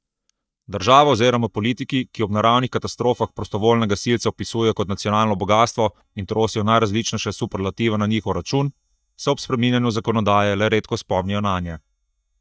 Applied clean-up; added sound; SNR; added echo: neural mask model DeepFilterNet 3.